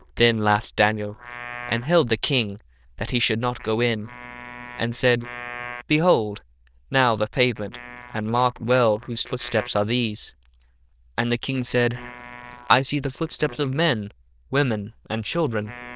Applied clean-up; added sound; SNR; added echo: neural diffusion model UNIVERSE++.